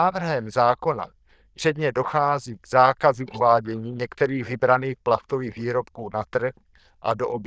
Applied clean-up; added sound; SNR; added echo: neural diffusion model UNIVERSE++.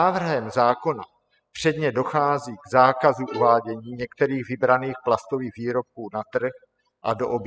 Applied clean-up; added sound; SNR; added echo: classical method spectral subtraction.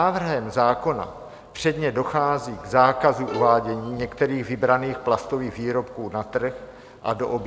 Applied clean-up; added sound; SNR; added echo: none; Bowed string instrument; 9 dB; none.